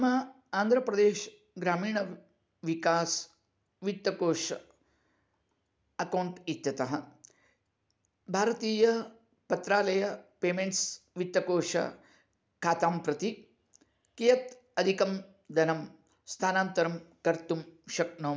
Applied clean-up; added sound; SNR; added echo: none; none; none; none.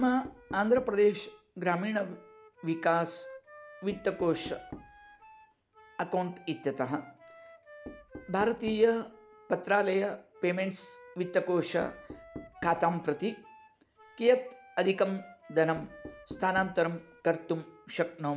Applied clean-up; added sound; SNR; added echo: none; Knock + Wind instrument, woodwind instrument; 19 dB; none.